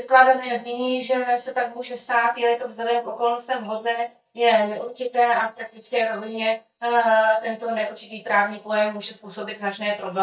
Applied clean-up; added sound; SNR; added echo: neural mask model DeepFilterNet 3.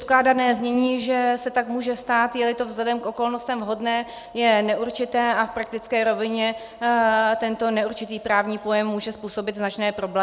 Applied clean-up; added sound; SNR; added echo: none; none; none; none.